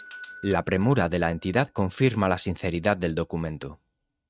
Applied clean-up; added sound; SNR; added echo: neural mask model RNNoise.